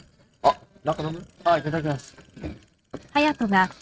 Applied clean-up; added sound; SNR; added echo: neural mask model RNNoise.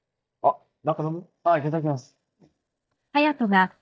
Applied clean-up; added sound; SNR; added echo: neural mask model DeepFilterNet 3.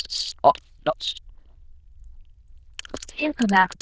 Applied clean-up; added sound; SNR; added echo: neural diffusion model UNIVERSE++.